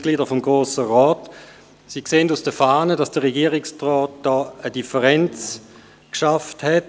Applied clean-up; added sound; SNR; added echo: none; none; none; none.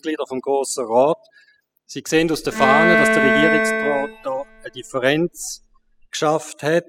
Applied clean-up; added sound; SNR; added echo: classical method spectral subtraction.